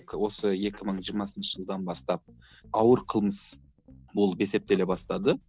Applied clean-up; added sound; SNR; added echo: none; none; none; none.